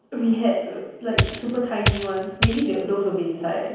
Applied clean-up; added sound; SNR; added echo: none; Coin (dropping); 0 dB; reverberation time 0.9 s.